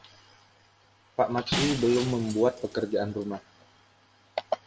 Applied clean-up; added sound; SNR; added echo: none; Shatter; 8 dB; none.